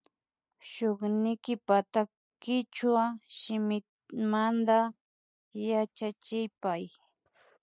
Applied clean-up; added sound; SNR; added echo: neural mask model Resemble Enhance denoiser.